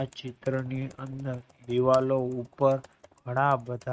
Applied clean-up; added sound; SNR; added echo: neural mask model RNNoise.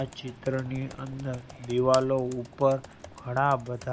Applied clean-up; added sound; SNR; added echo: none; Computer keyboard; 19 dB; none.